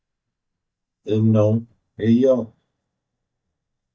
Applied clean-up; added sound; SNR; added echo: neural mask model DeepFilterNet 3.